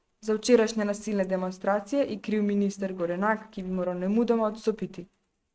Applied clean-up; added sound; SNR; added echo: neural mask model RNNoise.